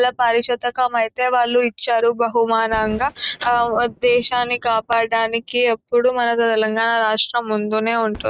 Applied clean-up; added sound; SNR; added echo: neural mask model RNNoise.